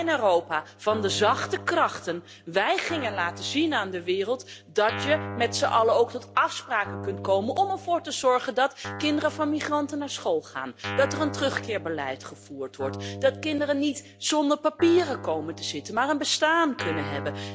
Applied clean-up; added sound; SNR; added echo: none; Guitar; 12 dB; none.